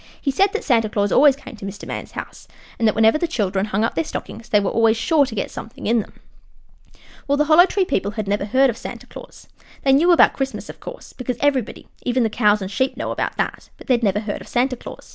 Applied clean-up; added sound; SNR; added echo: none; none; none; none.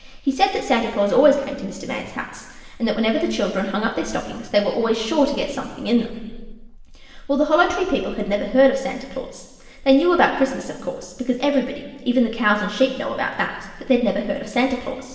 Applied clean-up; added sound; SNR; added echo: none; none; none; reverberation time 1.2 s.